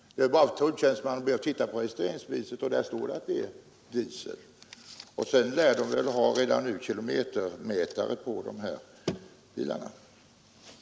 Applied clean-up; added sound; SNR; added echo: none; none; none; none.